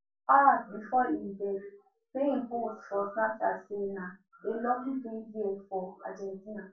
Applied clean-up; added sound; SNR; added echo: none; none; none; reverberation time 0.2 s.